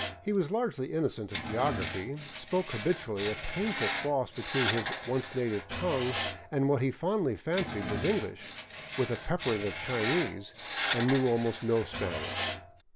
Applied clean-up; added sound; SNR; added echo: none; Screech; 4 dB; none.